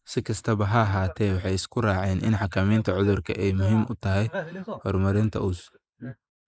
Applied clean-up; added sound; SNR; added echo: neural mask model Resemble Enhance denoiser.